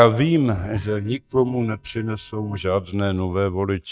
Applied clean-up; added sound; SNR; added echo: neural mask model DeepFilterNet 3.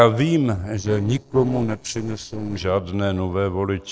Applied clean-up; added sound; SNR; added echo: neural separator model SepFormer DNS4.